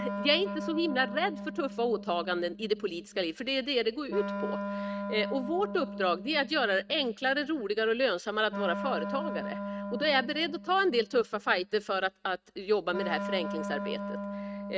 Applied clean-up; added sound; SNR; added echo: neural mask model RNNoise.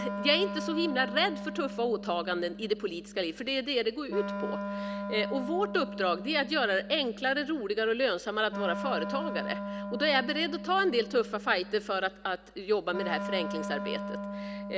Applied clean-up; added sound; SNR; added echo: none; Wind instrument, woodwind instrument; 7 dB; none.